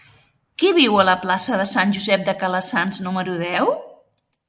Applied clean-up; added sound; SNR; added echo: none; none; none; none.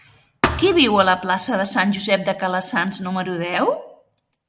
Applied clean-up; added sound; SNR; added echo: none; Thump, thud; 6 dB; none.